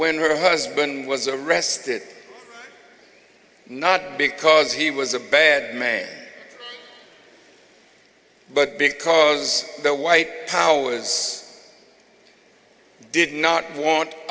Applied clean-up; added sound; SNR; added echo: none; none; none; none.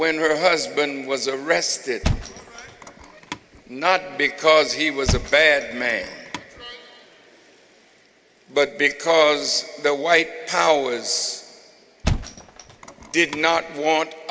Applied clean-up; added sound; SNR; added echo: none; Thump, thud; 7 dB; none.